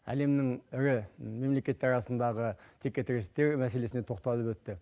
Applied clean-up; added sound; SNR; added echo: none; none; none; none.